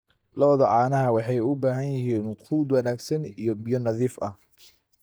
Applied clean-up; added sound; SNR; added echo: neural mask model DeepFilterNet 3.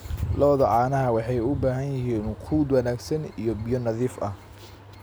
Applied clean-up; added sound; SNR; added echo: none; none; none; none.